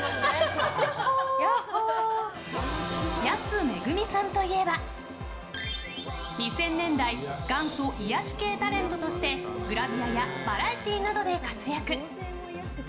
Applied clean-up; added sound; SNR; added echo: none; none; none; none.